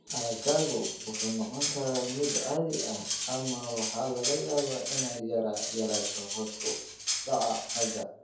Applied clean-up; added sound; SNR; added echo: none; Cutlery, silverware; 2 dB; reverberation time 0.6 s.